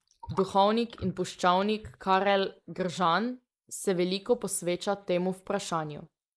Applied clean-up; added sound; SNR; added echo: neural mask model Resemble Enhance denoiser.